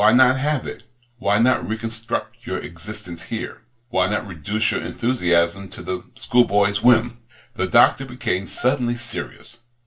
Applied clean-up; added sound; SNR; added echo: neural separator model SepFormer DNS4.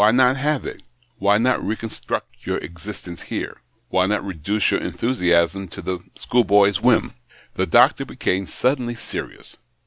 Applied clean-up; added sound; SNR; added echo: none; none; none; none.